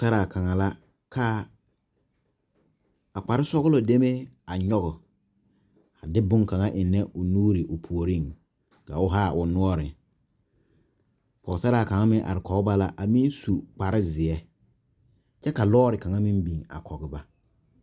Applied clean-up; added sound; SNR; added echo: none; none; none; none.